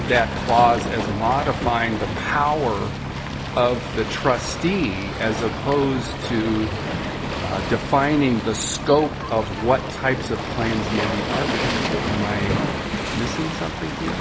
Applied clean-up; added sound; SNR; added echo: none; Waves, surf; 3 dB; none.